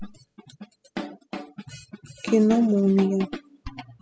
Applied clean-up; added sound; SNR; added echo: classical method spectral subtraction.